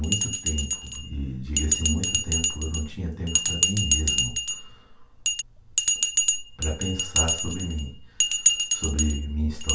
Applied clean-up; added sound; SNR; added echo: none; Bell; -3 dB; reverberation time 0.3 s.